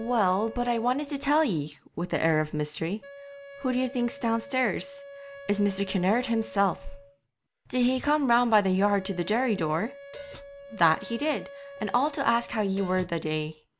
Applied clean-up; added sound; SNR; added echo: none; Hi-hat + Wind instrument, woodwind instrument; 18 dB; none.